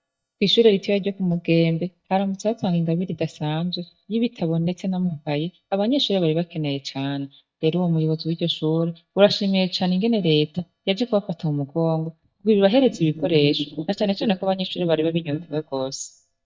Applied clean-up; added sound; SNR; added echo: neural mask model DeepFilterNet 3.